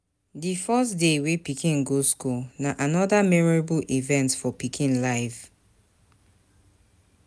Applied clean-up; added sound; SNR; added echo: none; none; none; none.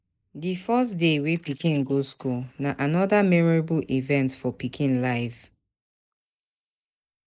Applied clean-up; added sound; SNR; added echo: neural mask model Resemble Enhance denoiser.